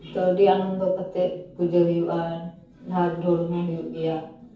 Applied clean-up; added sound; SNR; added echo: none; none; none; reverberation time 0.6 s.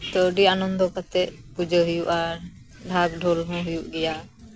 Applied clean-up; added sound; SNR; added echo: none; none; none; none.